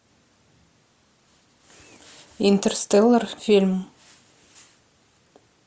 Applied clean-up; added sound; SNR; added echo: none; none; none; none.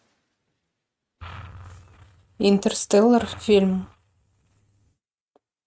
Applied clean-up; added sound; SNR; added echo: neural mask model RNNoise.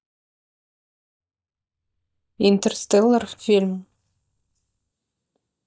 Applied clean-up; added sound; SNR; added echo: neural mask model DeepFilterNet 3.